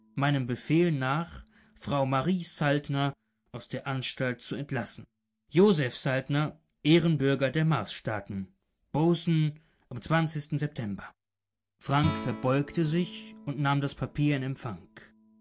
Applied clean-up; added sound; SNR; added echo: none; Guitar; 18 dB; none.